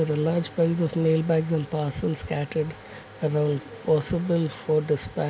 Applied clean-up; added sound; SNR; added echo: none; none; none; none.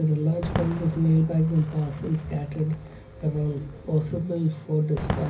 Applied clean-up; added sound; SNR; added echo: none; Fireworks; 11 dB; reverberation time 0.4 s.